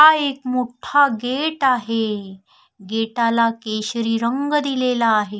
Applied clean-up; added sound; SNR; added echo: none; none; none; none.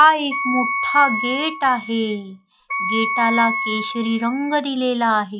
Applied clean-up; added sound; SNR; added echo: classical method log-MMSE.